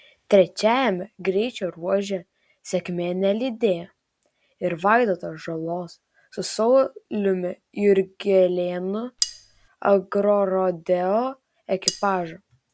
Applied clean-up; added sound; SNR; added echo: none; Cutlery, silverware; 6 dB; none.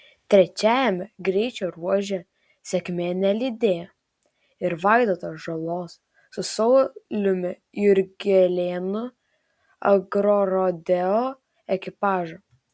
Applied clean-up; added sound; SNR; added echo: none; none; none; none.